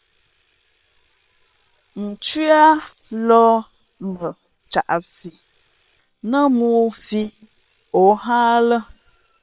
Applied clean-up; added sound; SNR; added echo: neural separator model SepFormer WHAM!.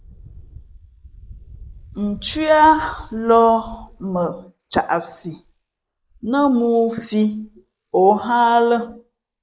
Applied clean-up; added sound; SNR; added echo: neural mask model Resemble Enhance denoiser.